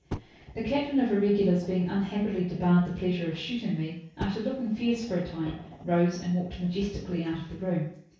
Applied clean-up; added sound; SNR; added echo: none; Fire; 17 dB; reverberation time 0.6 s.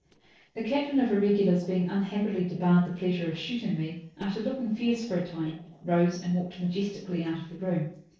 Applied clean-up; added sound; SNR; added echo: neural separator model SepFormer DNS4.